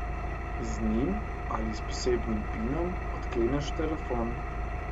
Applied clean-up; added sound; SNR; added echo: none; Engine; 0 dB; none.